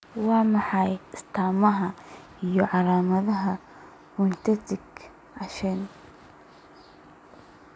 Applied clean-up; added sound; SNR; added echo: none; none; none; none.